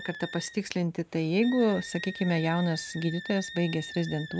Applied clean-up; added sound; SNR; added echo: none; Wind instrument, woodwind instrument; 14 dB; none.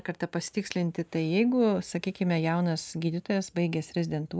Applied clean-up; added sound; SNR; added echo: none; none; none; none.